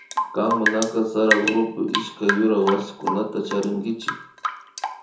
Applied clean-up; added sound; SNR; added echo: none; Drip / Rain; 4 dB; reverberation time 0.6 s.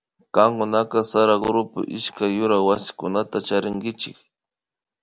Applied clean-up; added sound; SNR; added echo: none; none; none; none.